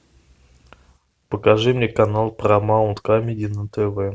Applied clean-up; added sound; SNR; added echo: none; none; none; none.